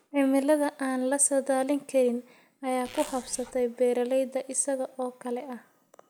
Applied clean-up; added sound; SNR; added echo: none; Zipper (clothing); 17 dB; none.